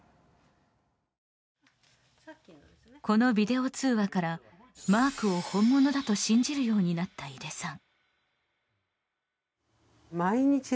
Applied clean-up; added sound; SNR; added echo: none; none; none; none.